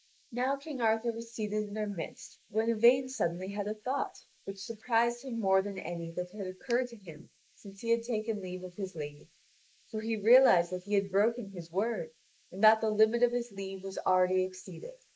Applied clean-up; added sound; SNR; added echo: neural mask model Resemble Enhance denoiser.